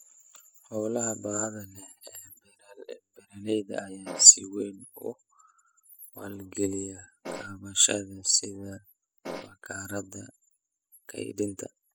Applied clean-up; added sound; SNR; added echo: classical method spectral subtraction.